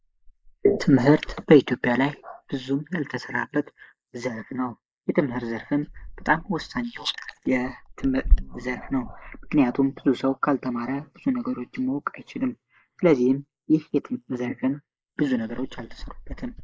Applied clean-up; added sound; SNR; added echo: neural mask model Resemble Enhance denoiser.